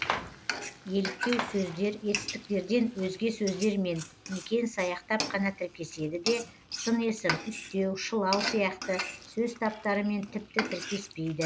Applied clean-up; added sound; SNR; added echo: none; Frying (food); 7 dB; none.